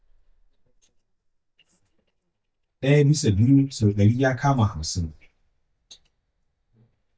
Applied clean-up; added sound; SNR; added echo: neural mask model DeepFilterNet 3.